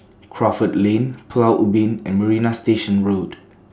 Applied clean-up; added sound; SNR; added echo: none; none; none; none.